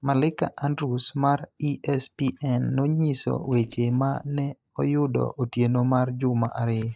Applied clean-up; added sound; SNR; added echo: neural mask model DeepFilterNet 3.